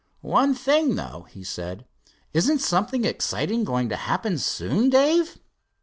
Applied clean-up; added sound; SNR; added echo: none; none; none; none.